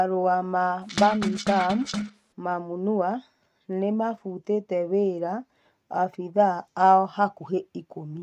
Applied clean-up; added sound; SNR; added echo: neural mask model RNNoise.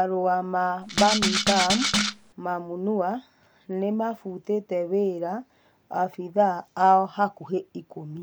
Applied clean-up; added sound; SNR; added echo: none; Rattle (instrument); -1 dB; none.